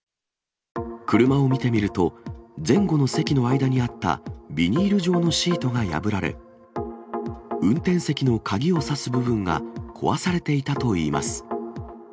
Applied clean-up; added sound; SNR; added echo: none; none; none; none.